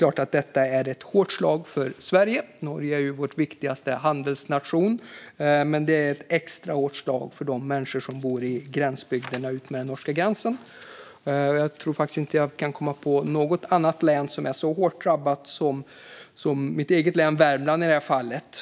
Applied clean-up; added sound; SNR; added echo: none; none; none; none.